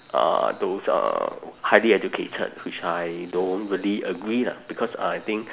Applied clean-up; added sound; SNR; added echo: none; none; none; none.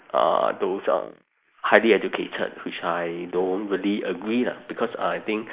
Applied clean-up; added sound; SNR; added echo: neural mask model Resemble Enhance denoiser.